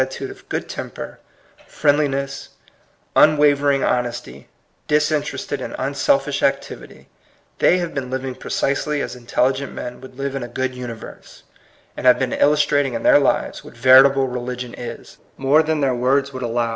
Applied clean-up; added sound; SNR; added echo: none; none; none; none.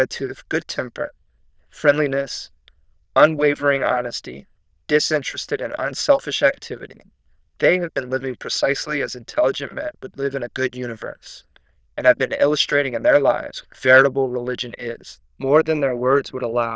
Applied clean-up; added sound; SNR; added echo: neural diffusion model UNIVERSE++.